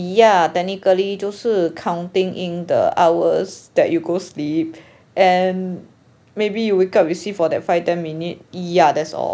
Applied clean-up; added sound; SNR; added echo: none; none; none; none.